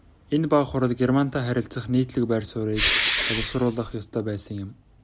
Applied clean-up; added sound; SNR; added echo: none; Respiratory sounds; 0 dB; none.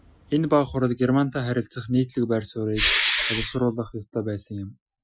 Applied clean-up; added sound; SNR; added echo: classical method Wiener filter.